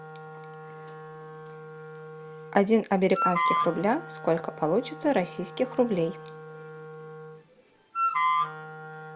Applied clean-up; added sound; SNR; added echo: none; Wind instrument, woodwind instrument; 4 dB; none.